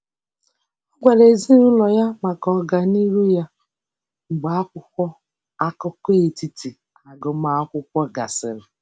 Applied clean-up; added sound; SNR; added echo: none; none; none; none.